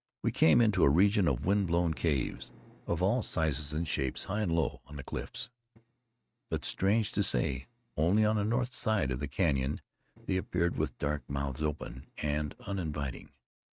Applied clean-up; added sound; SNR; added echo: neural mask model RNNoise.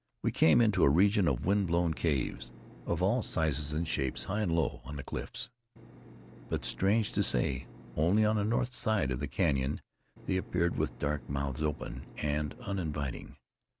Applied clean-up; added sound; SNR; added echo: none; Engine; 19 dB; none.